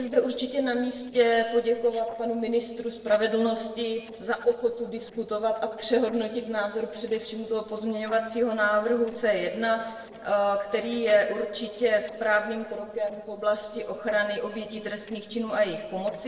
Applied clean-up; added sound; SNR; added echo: neural separator model SepFormer DNS4.